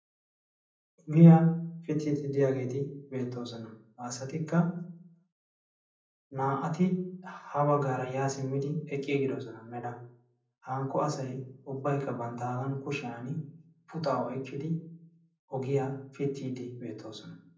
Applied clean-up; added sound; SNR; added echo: none; none; none; reverberation time 0.6 s.